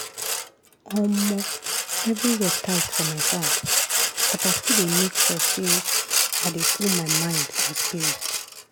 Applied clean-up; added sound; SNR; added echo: none; Sawing; -4 dB; none.